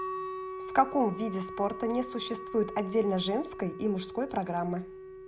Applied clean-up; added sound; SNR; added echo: none; Wind instrument, woodwind instrument; 9 dB; none.